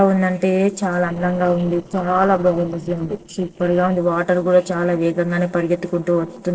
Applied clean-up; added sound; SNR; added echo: neural separator model SepFormer DNS4.